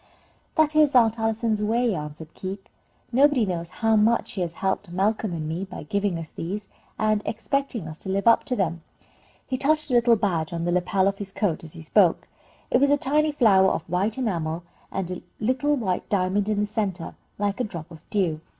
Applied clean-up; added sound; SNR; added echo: none; none; none; none.